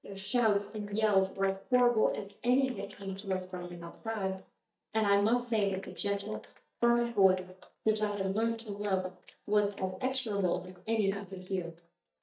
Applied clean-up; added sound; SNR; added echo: neural mask model DeepFilterNet 3.